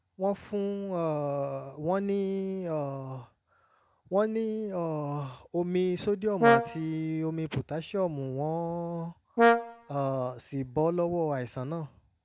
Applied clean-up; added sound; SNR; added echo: none; Brass instrument; -3 dB; none.